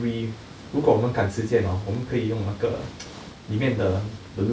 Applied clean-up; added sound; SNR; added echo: none; none; none; none.